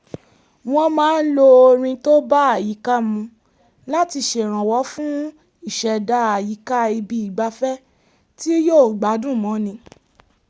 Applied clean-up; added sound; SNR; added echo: none; none; none; none.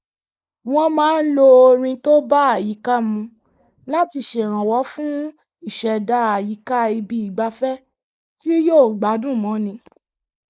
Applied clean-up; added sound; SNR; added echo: neural mask model Resemble Enhance denoiser.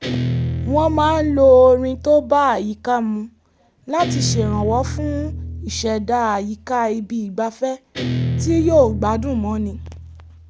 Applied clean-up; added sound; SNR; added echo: none; Guitar; 7 dB; none.